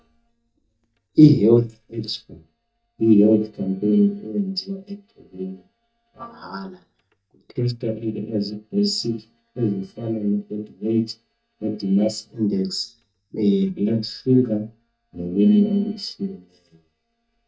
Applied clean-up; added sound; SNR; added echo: neural mask model DeepFilterNet 3.